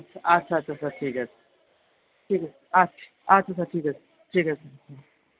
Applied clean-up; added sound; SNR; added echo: none; none; none; none.